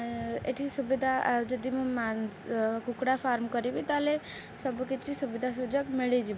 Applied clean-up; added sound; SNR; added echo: none; none; none; none.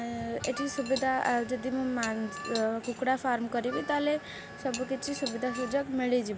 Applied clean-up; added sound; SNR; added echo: none; Harmonica + Cutlery, silverware / Dishes, pots, and pans; 13 dB; none.